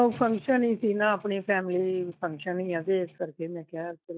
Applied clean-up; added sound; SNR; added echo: neural mask model DeepFilterNet 3.